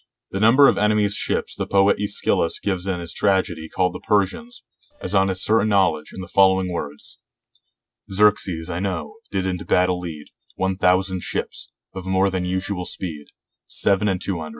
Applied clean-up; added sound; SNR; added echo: neural separator model SepFormer DNS4.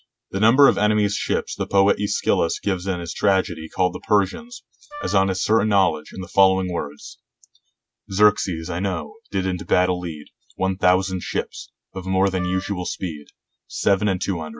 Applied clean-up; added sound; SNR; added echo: none; Wind instrument, woodwind instrument; 15 dB; none.